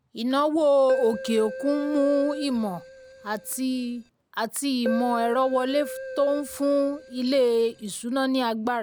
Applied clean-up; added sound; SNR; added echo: none; Keyboard (musical); 11 dB; none.